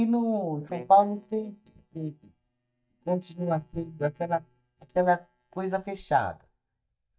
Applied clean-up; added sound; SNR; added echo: neural mask model DeepFilterNet 3.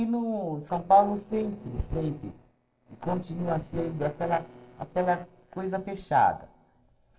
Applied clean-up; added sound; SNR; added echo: neural separator model SepFormer DNS4.